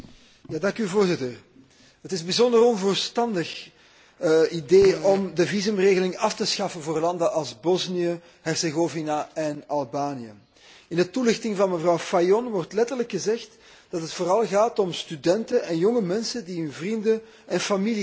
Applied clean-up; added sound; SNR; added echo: none; Fart; 13 dB; none.